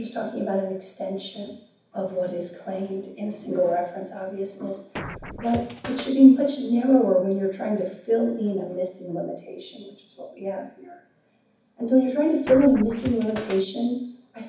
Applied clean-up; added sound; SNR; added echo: none; Scratching (performance technique); 11 dB; reverberation time 0.6 s.